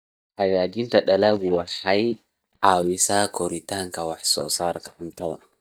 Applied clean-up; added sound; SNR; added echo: neural mask model DeepFilterNet 3.